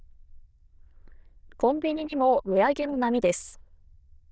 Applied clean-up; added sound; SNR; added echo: neural diffusion model UNIVERSE++.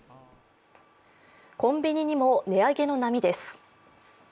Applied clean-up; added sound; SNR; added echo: none; none; none; none.